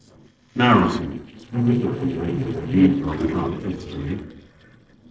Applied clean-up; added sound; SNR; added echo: neural separator model SepFormer DNS4.